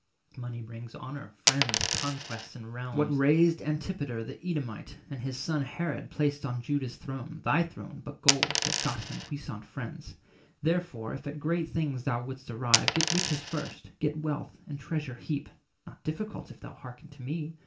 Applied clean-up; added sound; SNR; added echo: none; Coin (dropping); -3 dB; reverberation time 0.2 s.